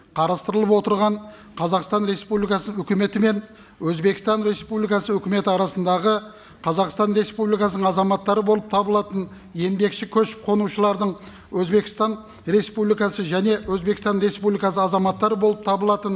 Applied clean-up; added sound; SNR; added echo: none; none; none; none.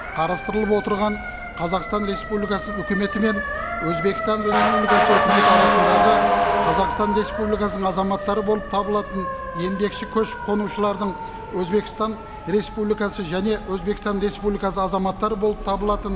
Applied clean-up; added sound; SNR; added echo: none; Motor vehicle (road) / Siren; 1 dB; none.